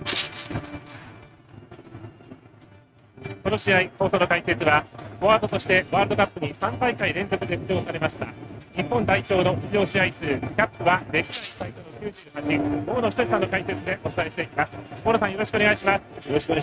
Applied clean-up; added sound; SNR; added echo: neural mask model RNNoise.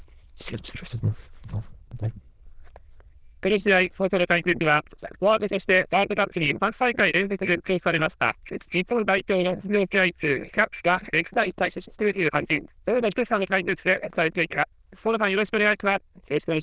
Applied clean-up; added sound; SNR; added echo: neural diffusion model UNIVERSE++.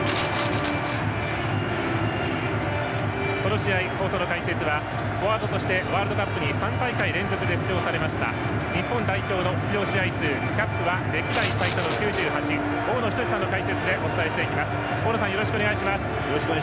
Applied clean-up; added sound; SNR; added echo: none; Glass; 12 dB; none.